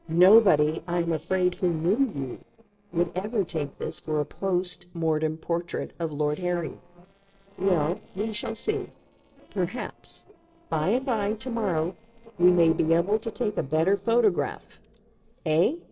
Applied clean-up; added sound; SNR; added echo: neural separator model SepFormer DNS4.